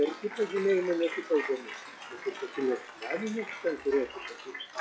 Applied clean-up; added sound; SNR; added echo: classical method log-MMSE.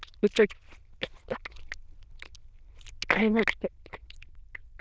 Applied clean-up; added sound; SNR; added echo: neural diffusion model UNIVERSE++.